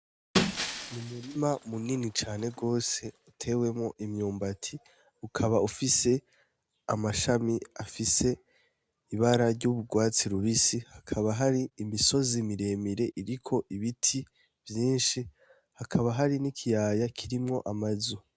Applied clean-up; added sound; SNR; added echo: none; Shatter; 7 dB; none.